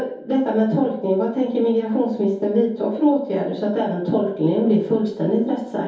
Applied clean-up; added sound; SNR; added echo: none; none; none; reverberation time 0.6 s.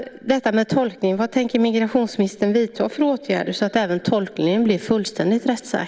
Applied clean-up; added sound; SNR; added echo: none; none; none; none.